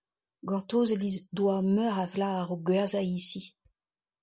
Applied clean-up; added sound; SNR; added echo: none; none; none; none.